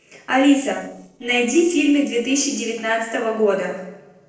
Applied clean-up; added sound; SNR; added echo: neural separator model SepFormer DNS4.